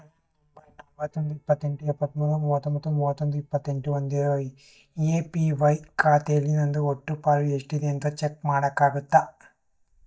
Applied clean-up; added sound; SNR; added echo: neural mask model DeepFilterNet 3.